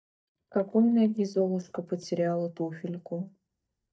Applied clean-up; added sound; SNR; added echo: neural mask model DeepFilterNet 3.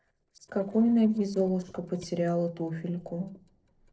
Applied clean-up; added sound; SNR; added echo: neural separator model SepFormer DNS4.